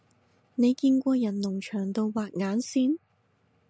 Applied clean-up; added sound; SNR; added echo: none; none; none; none.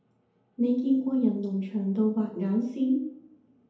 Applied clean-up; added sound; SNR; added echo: none; none; none; reverberation time 2.1 s.